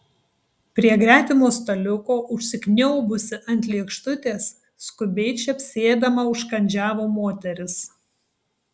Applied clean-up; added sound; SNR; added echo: none; none; none; none.